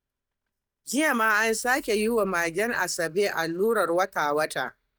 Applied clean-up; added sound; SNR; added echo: neural mask model DeepFilterNet 3.